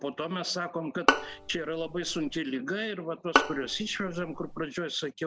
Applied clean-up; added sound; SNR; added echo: none; Bowed string instrument; -2 dB; none.